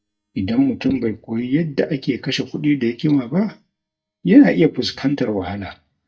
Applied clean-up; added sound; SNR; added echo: neural mask model DeepFilterNet 3.